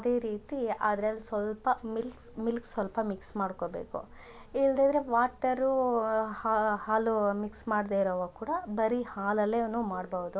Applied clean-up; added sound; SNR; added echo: none; none; none; none.